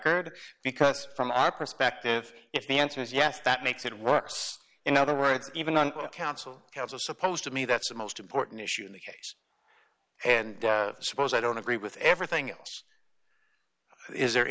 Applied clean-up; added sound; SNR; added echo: none; none; none; none.